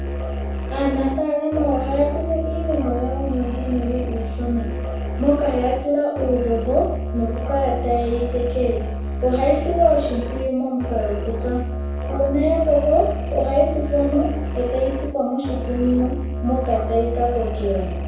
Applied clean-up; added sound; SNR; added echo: none; Musical instrument; 4 dB; reverberation time 0.6 s.